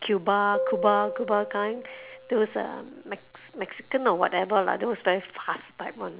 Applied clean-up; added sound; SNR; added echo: none; Piano; 8 dB; none.